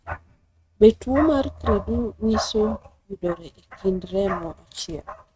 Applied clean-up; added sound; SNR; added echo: neural mask model RNNoise.